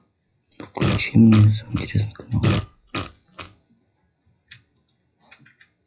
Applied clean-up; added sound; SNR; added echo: classical method WPE with log-MMSE.